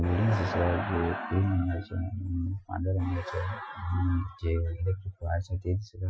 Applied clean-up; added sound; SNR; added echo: classical method Wiener filter.